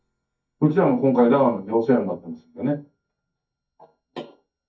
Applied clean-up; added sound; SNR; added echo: neural mask model DeepFilterNet 3.